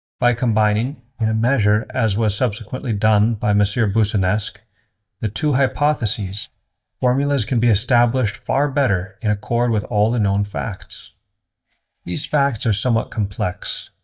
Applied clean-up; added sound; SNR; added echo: neural mask model DeepFilterNet 3.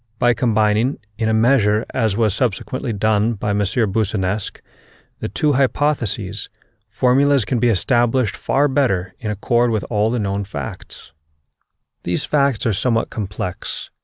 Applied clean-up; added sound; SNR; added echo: none; none; none; none.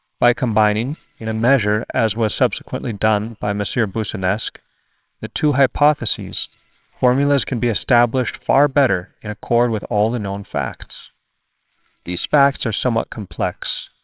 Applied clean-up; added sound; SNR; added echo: neural separator model SepFormer WHAMR!.